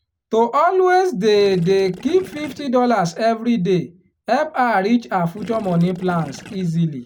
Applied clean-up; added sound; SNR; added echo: none; Gurgling / Liquid; 19 dB; none.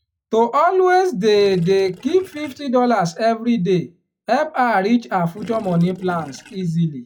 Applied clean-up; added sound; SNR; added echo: classical method log-MMSE.